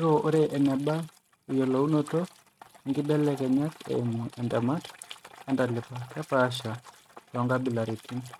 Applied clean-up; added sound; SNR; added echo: neural mask model RNNoise.